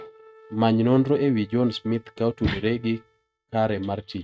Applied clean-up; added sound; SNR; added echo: neural mask model RNNoise.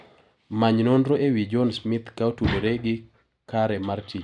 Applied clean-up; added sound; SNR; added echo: none; none; none; none.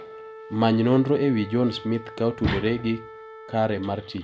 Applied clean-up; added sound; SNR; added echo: none; Wind instrument, woodwind instrument; 17 dB; none.